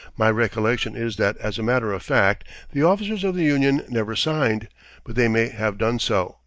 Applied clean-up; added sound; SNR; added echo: neural mask model DeepFilterNet 3.